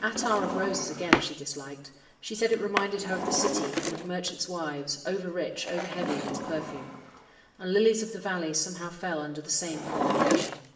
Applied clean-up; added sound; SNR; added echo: none; Drawer open or close; 2 dB; reverberation time 0.8 s.